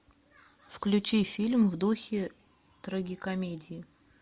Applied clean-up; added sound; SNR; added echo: none; none; none; none.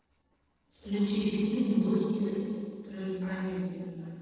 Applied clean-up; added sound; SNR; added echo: neural separator model SepFormer DNS4.